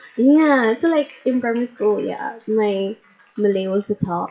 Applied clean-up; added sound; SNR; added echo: classical method WPE with log-MMSE.